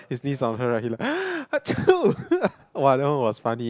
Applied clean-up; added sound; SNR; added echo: none; none; none; none.